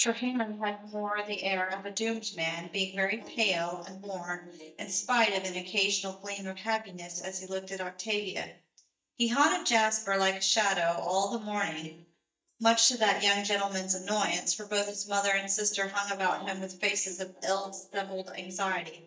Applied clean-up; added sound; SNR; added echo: neural mask model DeepFilterNet 3.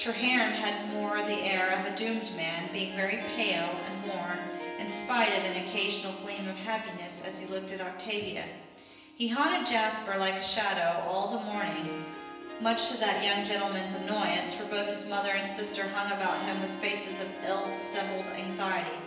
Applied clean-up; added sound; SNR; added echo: none; Harp; 10 dB; reverberation time 1.0 s.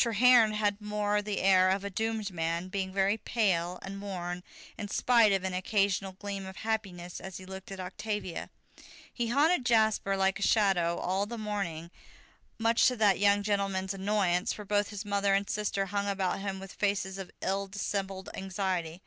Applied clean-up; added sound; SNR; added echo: none; none; none; none.